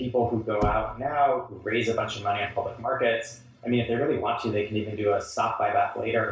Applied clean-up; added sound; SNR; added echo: none; Knock / Wood; 11 dB; reverberation time 0.4 s.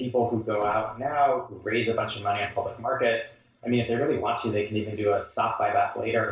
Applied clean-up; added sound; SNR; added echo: neural separator model SepFormer DNS4.